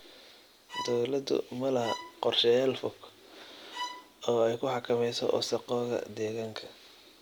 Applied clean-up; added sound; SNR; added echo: none; Bowed string instrument; 12 dB; none.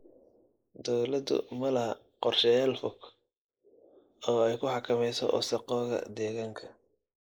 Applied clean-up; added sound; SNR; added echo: neural mask model Resemble Enhance denoiser.